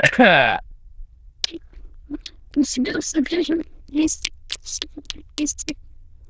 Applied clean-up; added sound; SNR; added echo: neural diffusion model UNIVERSE++.